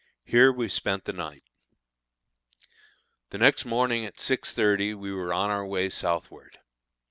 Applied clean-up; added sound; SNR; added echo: none; none; none; none.